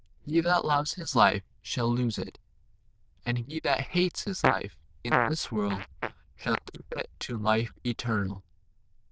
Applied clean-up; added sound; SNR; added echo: neural diffusion model UNIVERSE++.